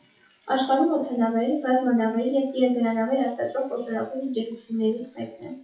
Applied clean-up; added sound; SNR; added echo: classical method WPE with log-MMSE.